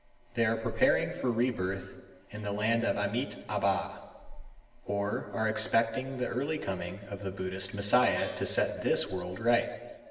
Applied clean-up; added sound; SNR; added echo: none; Gong; 16 dB; reverberation time 1.4 s.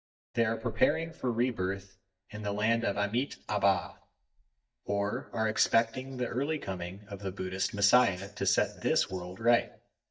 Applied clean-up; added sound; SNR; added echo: neural mask model DeepFilterNet 3.